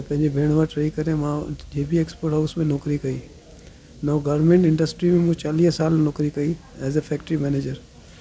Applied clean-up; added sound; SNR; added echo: none; none; none; none.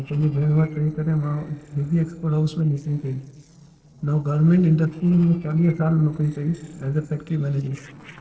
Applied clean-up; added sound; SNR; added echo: neural separator model SepFormer DNS4.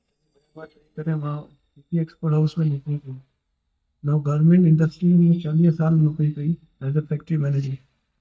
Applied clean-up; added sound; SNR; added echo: neural mask model DeepFilterNet 3.